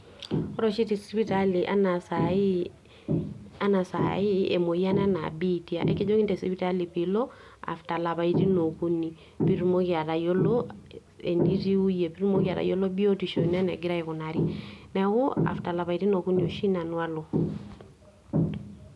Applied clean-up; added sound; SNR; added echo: none; none; none; none.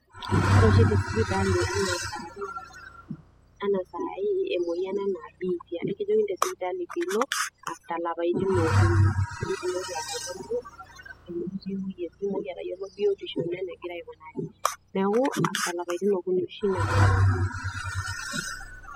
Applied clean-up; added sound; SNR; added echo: classical method spectral subtraction.